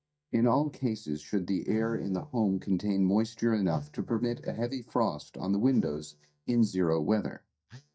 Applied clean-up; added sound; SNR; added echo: neural mask model DeepFilterNet 3.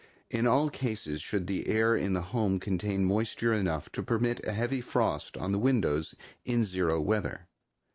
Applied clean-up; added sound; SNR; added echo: none; none; none; none.